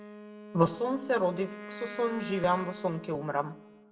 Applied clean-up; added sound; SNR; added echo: none; Wind instrument, woodwind instrument; 13 dB; reverberation time 0.6 s.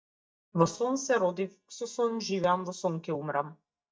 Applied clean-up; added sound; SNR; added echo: neural mask model DeepFilterNet 3.